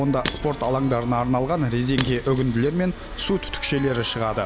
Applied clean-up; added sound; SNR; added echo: none; Keyboard (musical) + Shatter / Crushing; 11 dB; none.